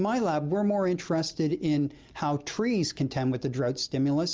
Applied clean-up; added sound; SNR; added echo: none; none; none; none.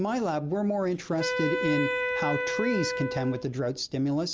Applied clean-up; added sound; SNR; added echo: none; Wind instrument, woodwind instrument; 2 dB; none.